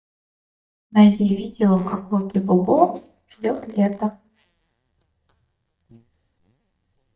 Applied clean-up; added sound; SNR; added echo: neural mask model DeepFilterNet 3.